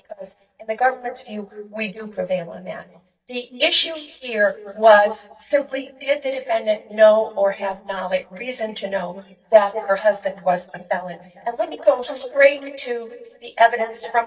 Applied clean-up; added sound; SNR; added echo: neural mask model DeepFilterNet 3.